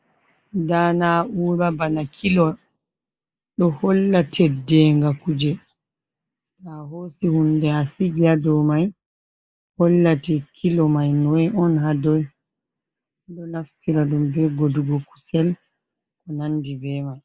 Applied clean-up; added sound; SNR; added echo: neural mask model Resemble Enhance denoiser.